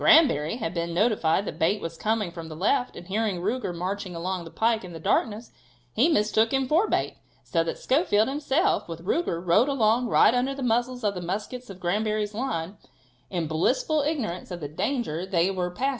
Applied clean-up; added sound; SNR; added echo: none; none; none; none.